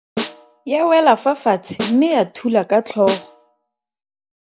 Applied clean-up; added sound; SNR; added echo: none; Snare drum; 13 dB; none.